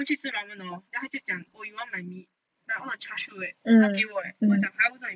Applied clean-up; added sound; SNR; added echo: neural mask model Resemble Enhance denoiser.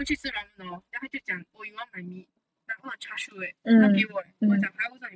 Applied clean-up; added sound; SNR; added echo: neural mask model RNNoise.